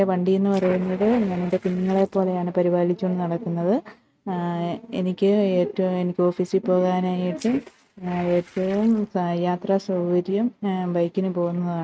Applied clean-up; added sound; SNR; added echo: neural mask model RNNoise.